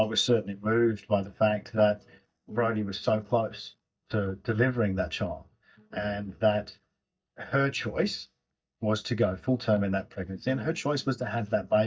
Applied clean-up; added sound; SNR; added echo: neural mask model DeepFilterNet 3.